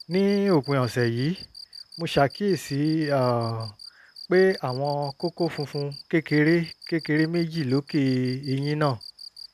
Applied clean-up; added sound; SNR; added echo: none; Cricket; 19 dB; none.